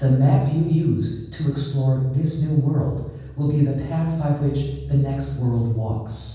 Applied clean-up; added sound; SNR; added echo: none; none; none; reverberation time 1.2 s.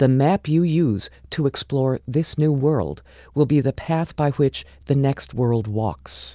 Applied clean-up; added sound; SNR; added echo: none; none; none; none.